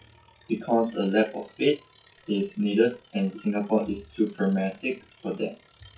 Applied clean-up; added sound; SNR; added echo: classical method WPE with log-MMSE.